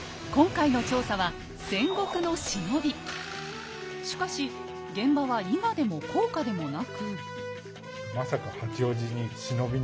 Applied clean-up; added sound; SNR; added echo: none; none; none; none.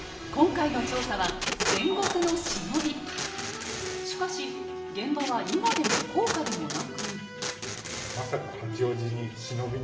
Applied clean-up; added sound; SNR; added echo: none; Packing tape, duct tape; 4 dB; reverberation time 1.0 s.